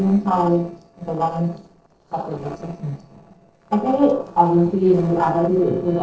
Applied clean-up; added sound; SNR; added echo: neural separator model SepFormer DNS4.